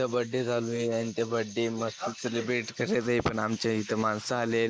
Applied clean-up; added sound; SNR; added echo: neural mask model Resemble Enhance denoiser.